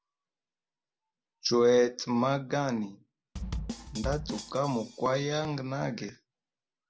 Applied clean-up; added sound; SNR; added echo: none; Bass drum / Snare drum; 8 dB; none.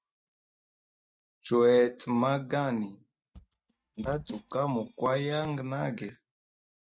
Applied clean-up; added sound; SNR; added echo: neural mask model RNNoise.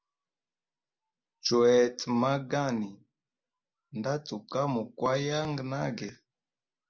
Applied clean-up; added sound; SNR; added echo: none; none; none; none.